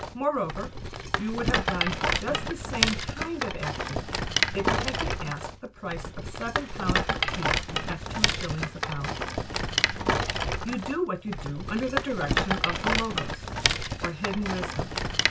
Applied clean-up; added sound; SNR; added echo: none; Rattle; -5 dB; reverberation time 0.1 s.